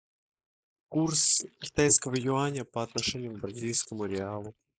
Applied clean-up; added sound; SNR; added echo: neural mask model Resemble Enhance denoiser.